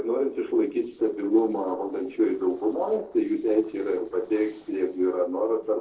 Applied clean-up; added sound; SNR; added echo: neural separator model SepFormer DNS4.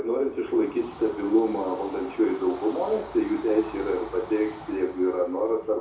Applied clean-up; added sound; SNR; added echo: none; Train / Bird vocalization, bird call, bird song; 17 dB; reverberation time 0.6 s.